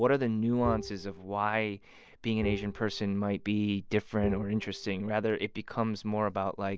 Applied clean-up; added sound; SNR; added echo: none; Bowed string instrument; 11 dB; none.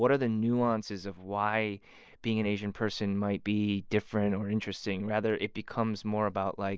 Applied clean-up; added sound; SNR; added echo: neural mask model Resemble Enhance denoiser.